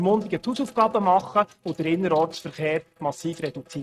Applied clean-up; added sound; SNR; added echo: neural mask model RNNoise.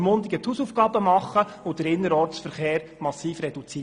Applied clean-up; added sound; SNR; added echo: none; none; none; none.